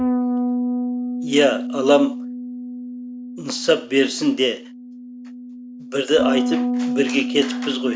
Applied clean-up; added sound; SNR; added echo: none; Bass guitar; 3 dB; none.